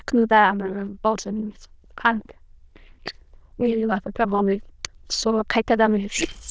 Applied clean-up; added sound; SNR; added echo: neural diffusion model UNIVERSE++.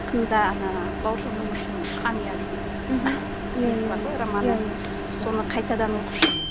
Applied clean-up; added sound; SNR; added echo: none; Microwave oven; -2 dB; none.